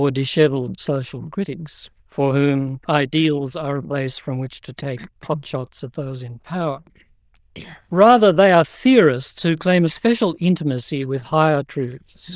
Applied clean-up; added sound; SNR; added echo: neural diffusion model UNIVERSE++.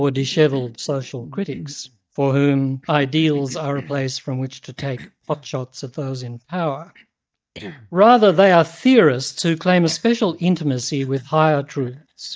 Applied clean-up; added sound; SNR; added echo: neural mask model DeepFilterNet 3.